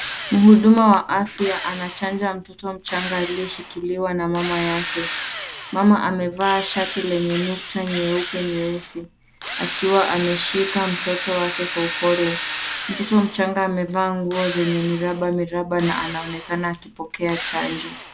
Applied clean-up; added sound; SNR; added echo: none; Drill; 7 dB; none.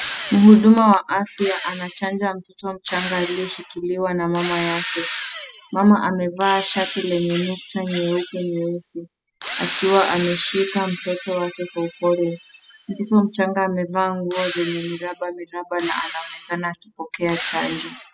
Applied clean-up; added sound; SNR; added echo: classical method spectral subtraction.